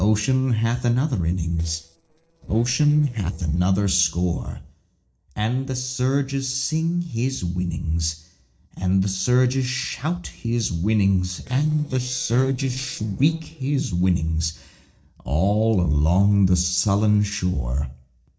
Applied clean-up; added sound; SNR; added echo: neural separator model SepFormer DNS4.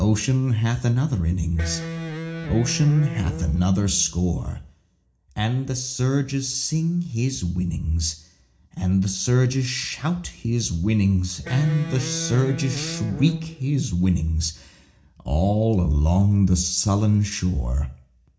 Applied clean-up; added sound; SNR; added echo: none; Electric guitar; 9 dB; reverberation time 0.4 s.